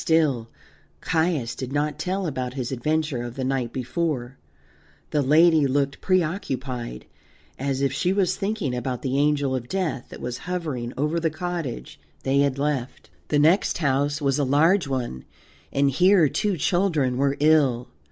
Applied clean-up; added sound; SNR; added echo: none; none; none; none.